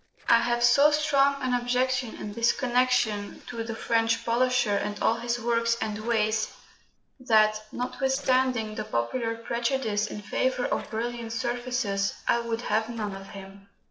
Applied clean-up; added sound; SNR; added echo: neural separator model SepFormer DNS4.